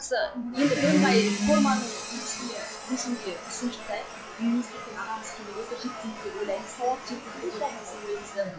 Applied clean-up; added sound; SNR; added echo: classical method log-MMSE.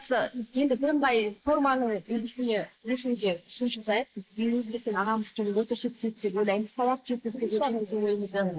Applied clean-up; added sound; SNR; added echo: neural mask model Resemble Enhance denoiser.